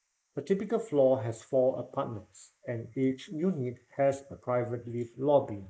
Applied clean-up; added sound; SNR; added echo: neural mask model Resemble Enhance denoiser.